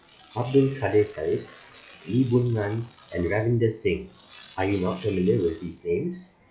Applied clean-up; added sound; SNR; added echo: classical method log-MMSE.